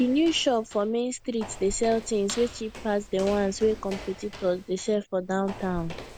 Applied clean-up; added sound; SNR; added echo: none; Walk, footsteps; 15 dB; none.